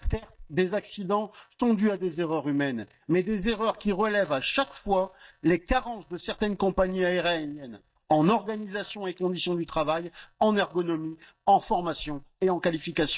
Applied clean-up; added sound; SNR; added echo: neural mask model DeepFilterNet 3.